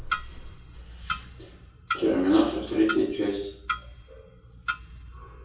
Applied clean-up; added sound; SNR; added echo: none; Clock; 7 dB; reverberation time 0.6 s.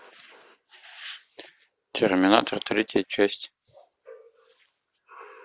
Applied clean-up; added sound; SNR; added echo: none; none; none; none.